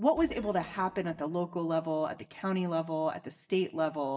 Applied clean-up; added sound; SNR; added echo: neural mask model DeepFilterNet 3.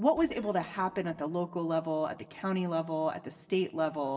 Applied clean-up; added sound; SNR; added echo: neural separator model SepFormer DNS4.